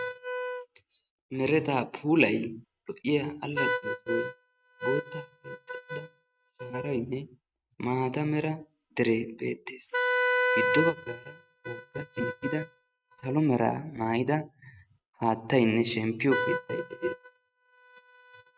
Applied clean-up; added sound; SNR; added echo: neural mask model RNNoise.